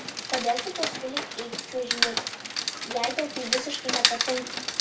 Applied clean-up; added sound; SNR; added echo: none; Rain; -3 dB; reverberation time 0.2 s.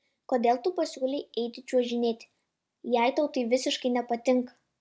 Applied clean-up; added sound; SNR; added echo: none; none; none; none.